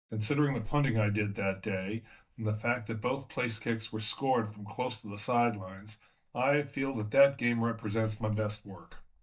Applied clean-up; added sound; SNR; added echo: neural mask model DeepFilterNet 3.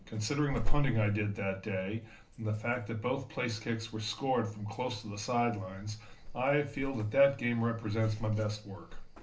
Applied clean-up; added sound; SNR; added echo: none; Alarm / Insect; 4 dB; reverberation time 0.3 s.